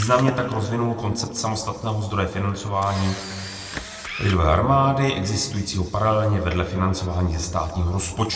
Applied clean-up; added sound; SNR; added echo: none; Camera; 17 dB; reverberation time 1.8 s.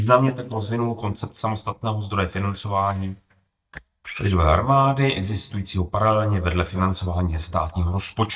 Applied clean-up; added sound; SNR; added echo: neural mask model DeepFilterNet 3.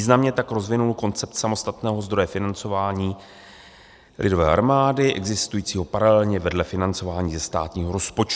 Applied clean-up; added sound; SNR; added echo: none; none; none; none.